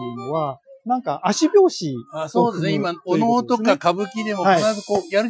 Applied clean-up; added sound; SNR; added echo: classical method Wiener filter.